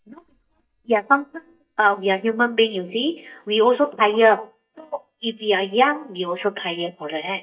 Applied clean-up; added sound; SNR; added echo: neural mask model DeepFilterNet 3.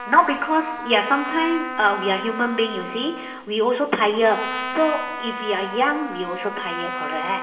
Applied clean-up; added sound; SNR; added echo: none; Trumpet; 8 dB; reverberation time 0.8 s.